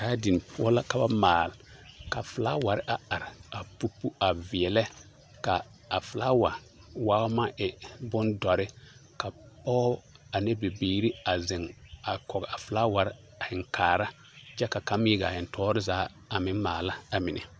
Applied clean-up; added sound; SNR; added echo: none; none; none; none.